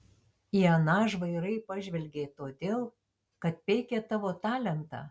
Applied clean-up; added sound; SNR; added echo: none; none; none; none.